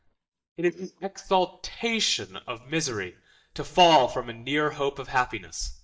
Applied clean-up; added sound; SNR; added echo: neural mask model DeepFilterNet 3.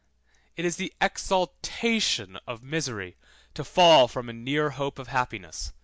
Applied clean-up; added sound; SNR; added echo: none; none; none; none.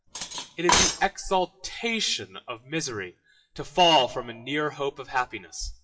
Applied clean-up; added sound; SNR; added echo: classical method WPE with log-MMSE.